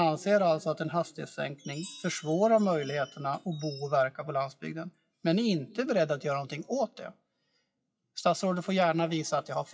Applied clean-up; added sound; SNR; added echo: classical method WPE with log-MMSE.